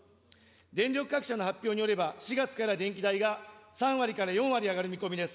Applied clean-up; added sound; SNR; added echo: none; none; none; none.